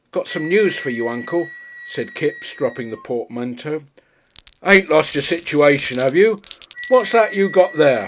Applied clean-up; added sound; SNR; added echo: none; Glass + Wind instrument, woodwind instrument; 16 dB; none.